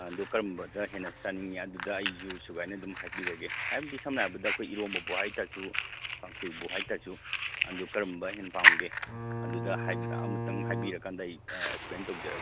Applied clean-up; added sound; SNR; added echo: none; Fire + Bowed string instrument; -4 dB; none.